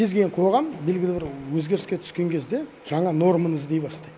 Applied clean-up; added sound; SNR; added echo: none; none; none; none.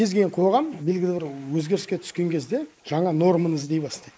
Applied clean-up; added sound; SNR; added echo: neural mask model Resemble Enhance denoiser.